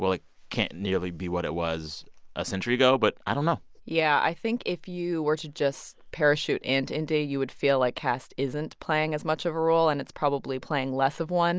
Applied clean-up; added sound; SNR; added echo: none; none; none; none.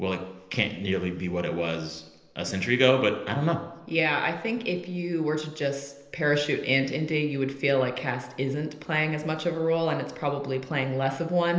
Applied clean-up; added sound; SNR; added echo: none; none; none; reverberation time 0.8 s.